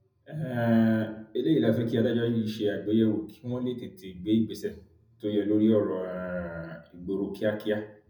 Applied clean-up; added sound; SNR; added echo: none; none; none; reverberation time 0.4 s.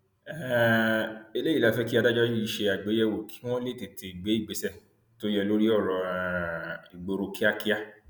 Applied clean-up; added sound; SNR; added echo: none; none; none; none.